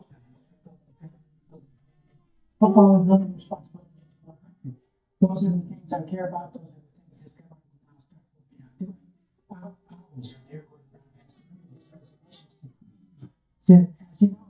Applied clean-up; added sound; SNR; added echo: neural mask model DeepFilterNet 3.